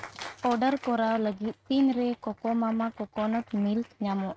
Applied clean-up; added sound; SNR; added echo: neural mask model RNNoise.